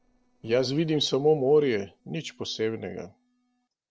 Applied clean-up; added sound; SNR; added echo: neural separator model SepFormer DNS4.